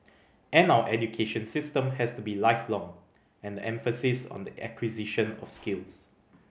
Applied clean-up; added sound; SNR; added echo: none; none; none; none.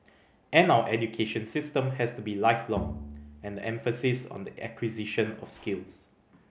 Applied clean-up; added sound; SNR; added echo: none; Bowed string instrument; 11 dB; none.